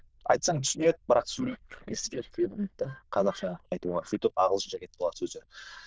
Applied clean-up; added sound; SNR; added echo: neural diffusion model UNIVERSE++.